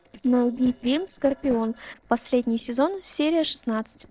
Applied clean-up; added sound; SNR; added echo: neural separator model SepFormer DNS4.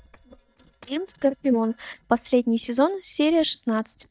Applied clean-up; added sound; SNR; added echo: neural mask model DeepFilterNet 3.